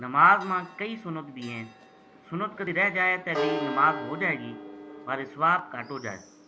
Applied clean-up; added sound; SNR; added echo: none; Church bell; 10 dB; none.